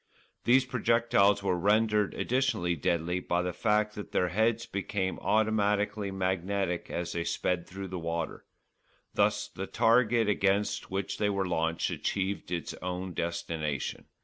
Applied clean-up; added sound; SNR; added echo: none; none; none; none.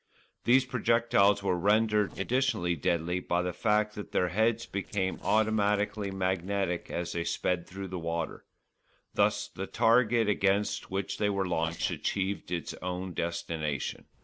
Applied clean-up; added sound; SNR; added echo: neural separator model SepFormer DNS4.